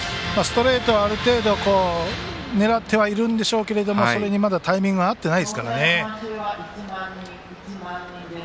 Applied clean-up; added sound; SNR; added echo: none; none; none; none.